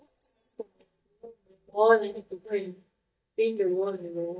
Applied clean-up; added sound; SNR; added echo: neural mask model DeepFilterNet 3.